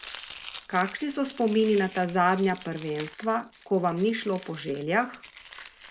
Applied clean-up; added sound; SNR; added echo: none; Domestic sounds, home sounds; 18 dB; none.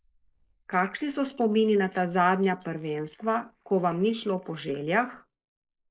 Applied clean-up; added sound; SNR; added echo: neural mask model Resemble Enhance denoiser.